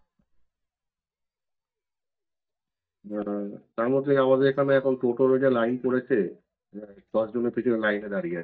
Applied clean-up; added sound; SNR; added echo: neural mask model DeepFilterNet 3.